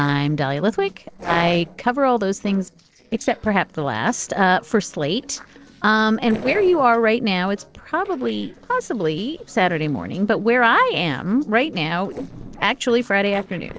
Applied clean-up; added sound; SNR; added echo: neural separator model SepFormer DNS4.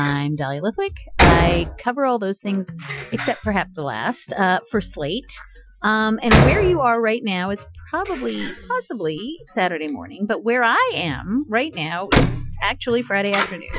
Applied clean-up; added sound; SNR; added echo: classical method Wiener filter.